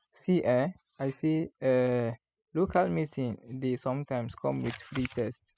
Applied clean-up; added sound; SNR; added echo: classical method spectral subtraction.